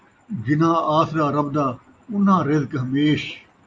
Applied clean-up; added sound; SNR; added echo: none; none; none; none.